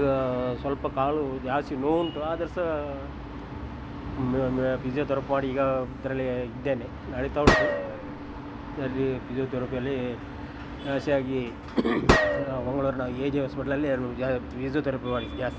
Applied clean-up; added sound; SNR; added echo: none; Gunshot, gunfire; -2 dB; none.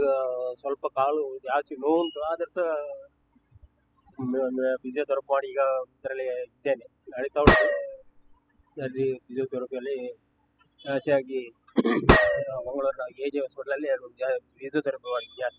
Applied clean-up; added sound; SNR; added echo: classical method spectral subtraction.